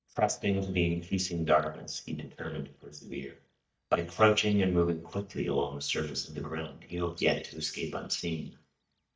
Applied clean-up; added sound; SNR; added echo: neural mask model DeepFilterNet 3.